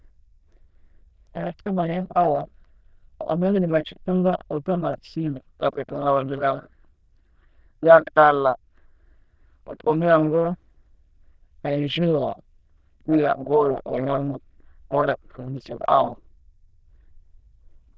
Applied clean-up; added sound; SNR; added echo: neural diffusion model UNIVERSE++.